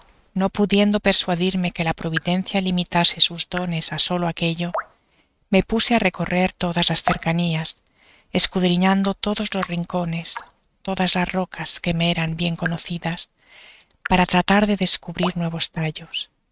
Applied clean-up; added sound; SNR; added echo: neural mask model RNNoise.